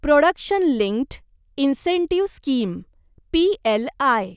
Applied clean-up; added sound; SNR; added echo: none; none; none; none.